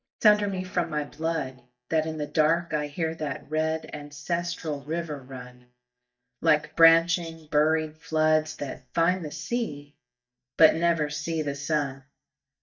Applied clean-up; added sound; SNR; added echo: neural mask model DeepFilterNet 3.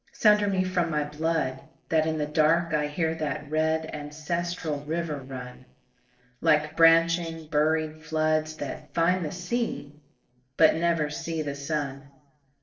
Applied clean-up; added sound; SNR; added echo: neural separator model SepFormer DNS4.